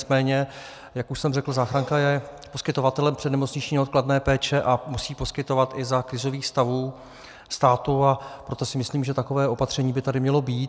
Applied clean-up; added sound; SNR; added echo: none; none; none; none.